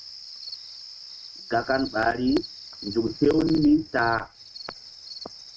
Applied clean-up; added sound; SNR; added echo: neural mask model RNNoise.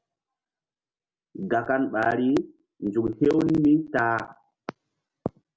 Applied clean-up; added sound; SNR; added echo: none; none; none; none.